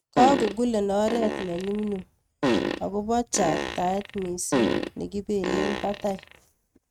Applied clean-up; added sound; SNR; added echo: neural mask model RNNoise.